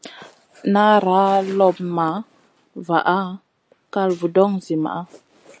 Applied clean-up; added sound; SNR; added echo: none; none; none; none.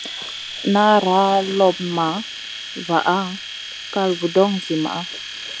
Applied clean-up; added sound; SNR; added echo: none; Domestic sounds, home sounds; 11 dB; none.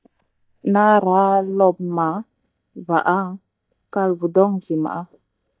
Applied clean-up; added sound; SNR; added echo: neural mask model DeepFilterNet 3.